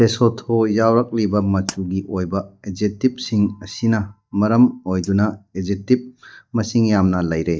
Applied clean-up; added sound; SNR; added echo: neural mask model DeepFilterNet 3.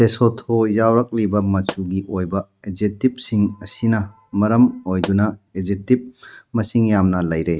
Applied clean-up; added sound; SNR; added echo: neural mask model RNNoise.